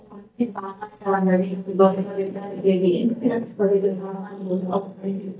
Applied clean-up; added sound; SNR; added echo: neural mask model DeepFilterNet 3.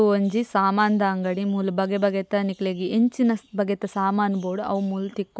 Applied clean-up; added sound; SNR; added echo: none; none; none; none.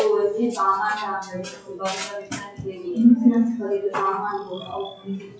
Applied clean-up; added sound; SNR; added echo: classical method WPE with log-MMSE.